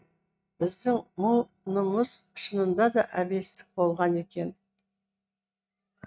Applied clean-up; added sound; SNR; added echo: neural mask model RNNoise.